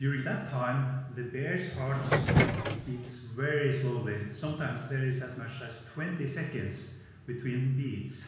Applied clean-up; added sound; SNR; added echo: none; Subway, metro, underground; -4 dB; reverberation time 1.1 s.